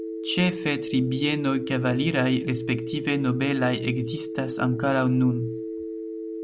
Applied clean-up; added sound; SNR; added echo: none; Telephone; 7 dB; none.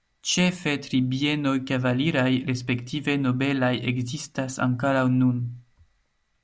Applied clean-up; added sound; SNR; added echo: none; none; none; none.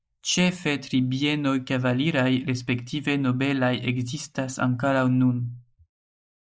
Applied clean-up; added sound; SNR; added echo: neural mask model Resemble Enhance denoiser.